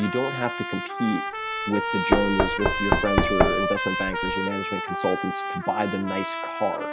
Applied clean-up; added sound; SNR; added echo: none; Knock + Trumpet; -1 dB; none.